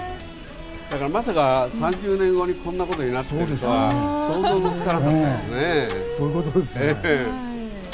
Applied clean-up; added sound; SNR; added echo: none; Tick-tock; 16 dB; none.